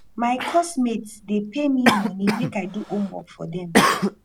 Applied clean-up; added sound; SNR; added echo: none; Cough; 0 dB; none.